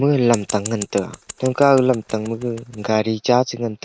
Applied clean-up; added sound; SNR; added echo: neural mask model RNNoise.